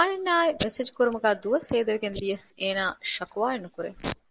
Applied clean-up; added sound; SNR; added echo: neural mask model Resemble Enhance denoiser.